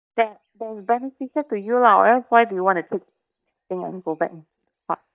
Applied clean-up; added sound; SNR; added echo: neural mask model DeepFilterNet 3.